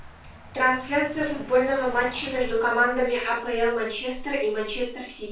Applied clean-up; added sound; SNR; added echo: none; Car passing by; 14 dB; reverberation time 0.3 s.